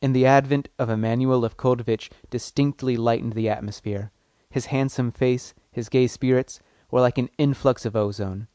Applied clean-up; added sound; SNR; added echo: none; none; none; none.